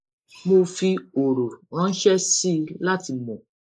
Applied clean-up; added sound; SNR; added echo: neural mask model Resemble Enhance denoiser.